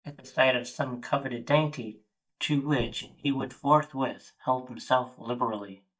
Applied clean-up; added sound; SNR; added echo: neural mask model DeepFilterNet 3.